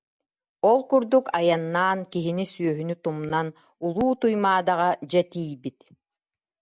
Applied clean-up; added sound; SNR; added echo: none; none; none; none.